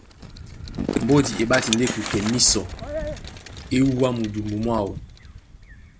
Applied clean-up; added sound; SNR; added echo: none; Bicycle; 10 dB; none.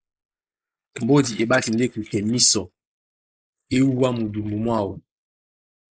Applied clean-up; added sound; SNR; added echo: neural mask model Resemble Enhance denoiser.